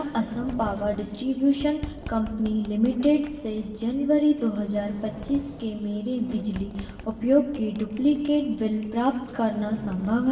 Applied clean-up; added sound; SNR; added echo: none; Sliding door; 16 dB; reverberation time 1.2 s.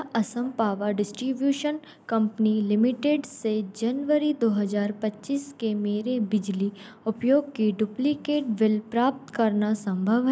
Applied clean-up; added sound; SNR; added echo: none; none; none; none.